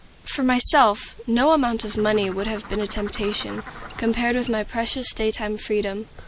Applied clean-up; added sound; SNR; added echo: none; Bird; 16 dB; none.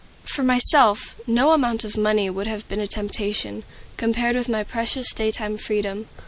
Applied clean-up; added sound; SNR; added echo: none; none; none; none.